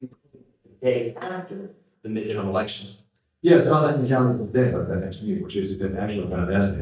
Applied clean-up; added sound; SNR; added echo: neural mask model DeepFilterNet 3.